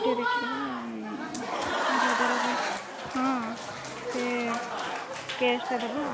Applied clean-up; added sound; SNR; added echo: none; Applause / Crowd; -2 dB; none.